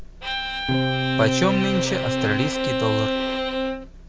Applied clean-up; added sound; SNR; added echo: none; Bowed string instrument + Electric guitar / Strum; -2 dB; none.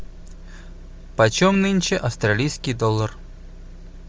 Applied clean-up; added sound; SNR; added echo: none; none; none; none.